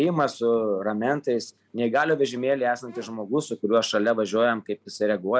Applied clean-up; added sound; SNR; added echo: none; none; none; none.